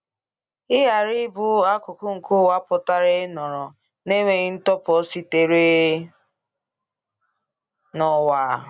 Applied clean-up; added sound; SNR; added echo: none; none; none; none.